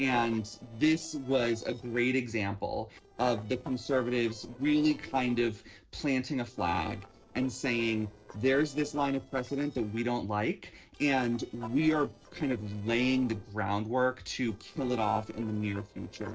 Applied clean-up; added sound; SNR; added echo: neural separator model SepFormer DNS4.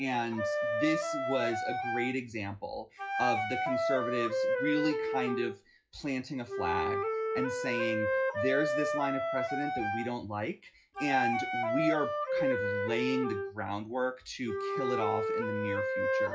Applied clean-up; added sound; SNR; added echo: classical method log-MMSE.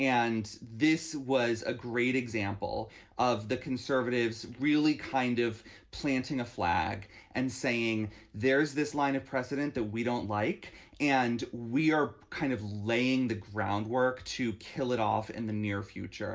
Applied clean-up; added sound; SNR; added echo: none; none; none; none.